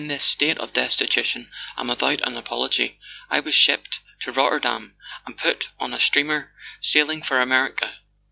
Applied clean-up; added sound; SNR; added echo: none; none; none; none.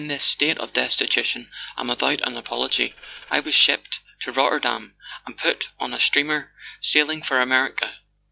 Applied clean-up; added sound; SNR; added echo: neural separator model SepFormer DNS4.